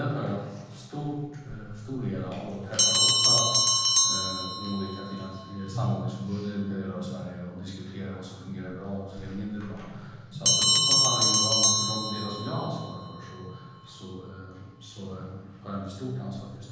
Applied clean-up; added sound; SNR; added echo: none; Bell; -5 dB; reverberation time 1.3 s.